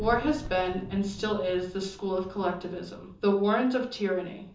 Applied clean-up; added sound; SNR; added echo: none; Thunder; 15 dB; reverberation time 0.6 s.